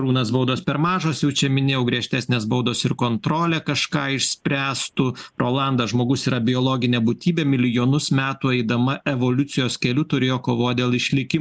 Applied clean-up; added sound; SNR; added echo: none; none; none; none.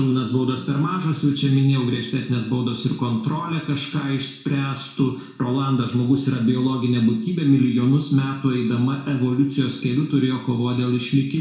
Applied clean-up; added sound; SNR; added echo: none; none; none; reverberation time 0.6 s.